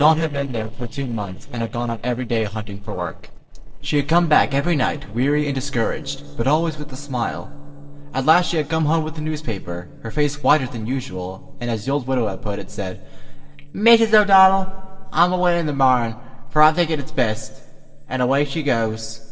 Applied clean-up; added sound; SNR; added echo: neural separator model SepFormer DNS4.